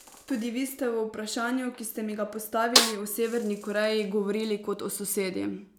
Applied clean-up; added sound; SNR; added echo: none; Snare drum; -2 dB; none.